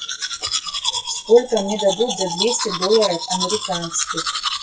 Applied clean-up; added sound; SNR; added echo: classical method WPE with log-MMSE.